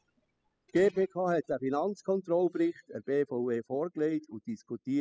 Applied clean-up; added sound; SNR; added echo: classical method spectral subtraction.